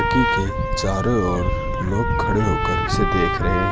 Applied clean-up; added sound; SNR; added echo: none; Trumpet; 3 dB; none.